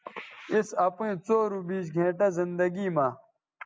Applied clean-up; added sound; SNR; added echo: none; none; none; none.